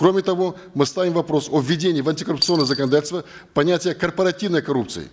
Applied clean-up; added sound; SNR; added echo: none; Coin (dropping); 11 dB; none.